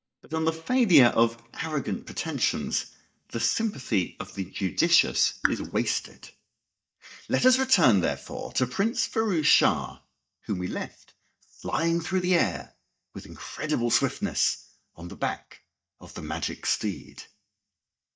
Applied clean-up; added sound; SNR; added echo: neural mask model DeepFilterNet 3.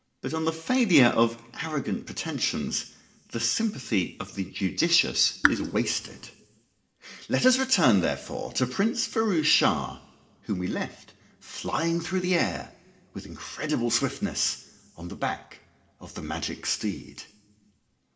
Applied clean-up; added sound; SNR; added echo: none; Raindrop / Drip; 1 dB; reverberation time 0.7 s.